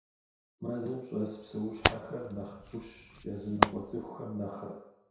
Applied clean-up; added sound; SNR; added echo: none; Hands; -4 dB; reverberation time 0.7 s.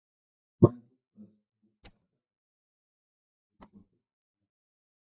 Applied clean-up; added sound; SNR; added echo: neural mask model DeepFilterNet 3.